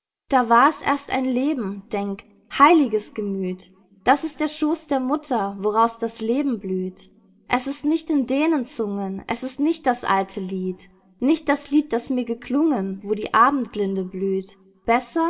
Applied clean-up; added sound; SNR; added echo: none; none; none; reverberation time 0.3 s.